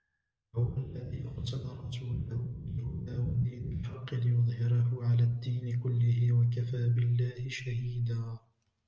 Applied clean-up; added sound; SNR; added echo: none; none; none; none.